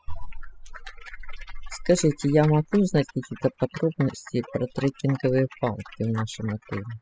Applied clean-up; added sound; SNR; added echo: classical method spectral subtraction.